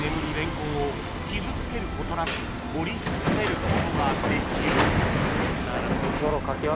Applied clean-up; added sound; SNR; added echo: none; Hammer; -4 dB; none.